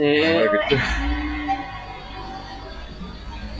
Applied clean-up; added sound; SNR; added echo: classical method log-MMSE.